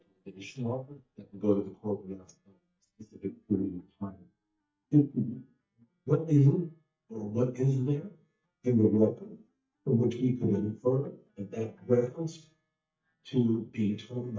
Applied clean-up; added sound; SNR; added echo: neural mask model DeepFilterNet 3.